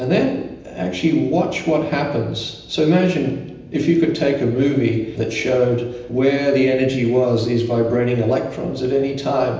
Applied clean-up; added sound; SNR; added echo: none; none; none; reverberation time 0.9 s.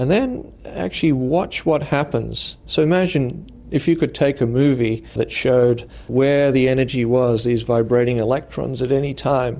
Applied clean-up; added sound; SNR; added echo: none; none; none; none.